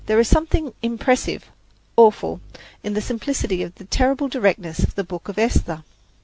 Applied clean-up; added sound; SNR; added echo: none; none; none; none.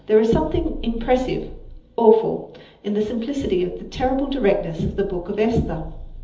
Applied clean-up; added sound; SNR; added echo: none; none; none; reverberation time 1.2 s.